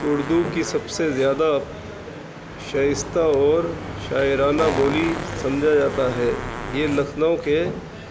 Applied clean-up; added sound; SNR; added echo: none; Sliding door + Fart; 10 dB; none.